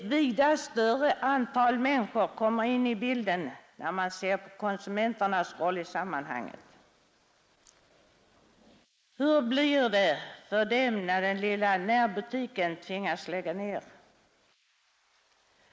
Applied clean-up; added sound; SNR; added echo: neural mask model Resemble Enhance denoiser.